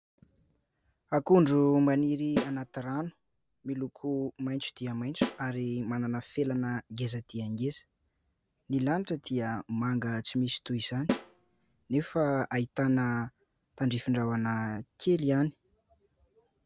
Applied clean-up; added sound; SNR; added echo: none; Snare drum; 7 dB; none.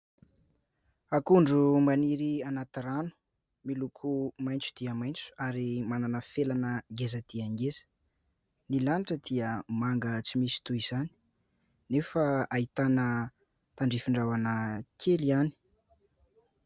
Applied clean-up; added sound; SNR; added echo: none; none; none; none.